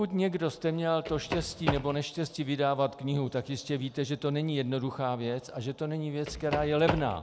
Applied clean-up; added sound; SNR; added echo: none; Run; 5 dB; none.